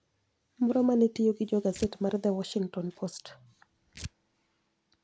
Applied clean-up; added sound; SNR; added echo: none; Tearing; 20 dB; none.